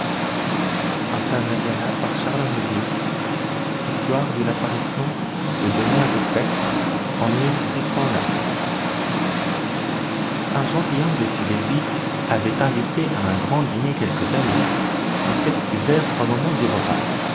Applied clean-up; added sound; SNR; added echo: none; Engine; -3 dB; none.